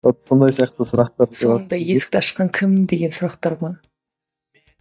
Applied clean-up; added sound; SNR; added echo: neural mask model DeepFilterNet 3.